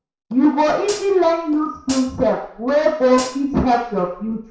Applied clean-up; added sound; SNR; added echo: none; Hi-hat; 14 dB; reverberation time 0.6 s.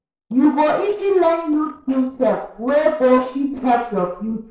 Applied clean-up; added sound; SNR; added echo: neural separator model SepFormer DNS4.